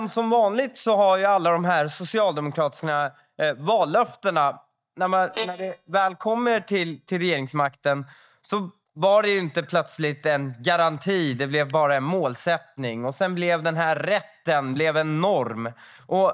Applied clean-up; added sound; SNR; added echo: neural mask model DeepFilterNet 3.